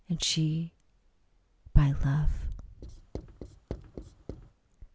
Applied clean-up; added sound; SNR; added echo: none; Writing; 14 dB; none.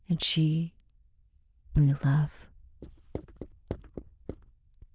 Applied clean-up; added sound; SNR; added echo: neural diffusion model UNIVERSE++.